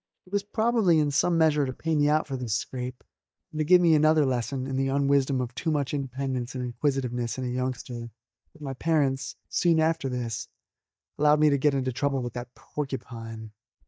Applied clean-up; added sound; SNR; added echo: neural mask model DeepFilterNet 3.